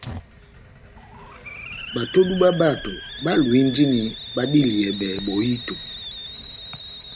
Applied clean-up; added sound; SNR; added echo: none; Hiss; 12 dB; none.